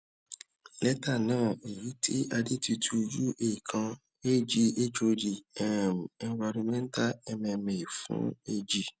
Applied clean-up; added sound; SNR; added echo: none; none; none; none.